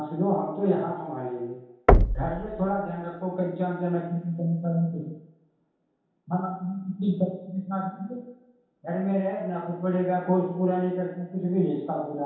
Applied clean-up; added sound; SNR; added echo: none; Knock; -3 dB; reverberation time 0.8 s.